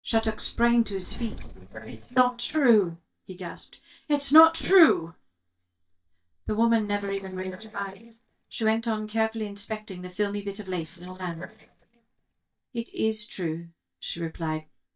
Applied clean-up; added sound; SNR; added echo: neural mask model DeepFilterNet 3.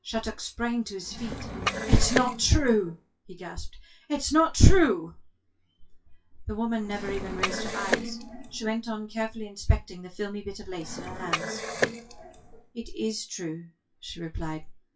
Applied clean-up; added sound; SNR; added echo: classical method WPE with log-MMSE.